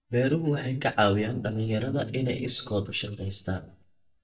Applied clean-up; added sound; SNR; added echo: neural mask model DeepFilterNet 3.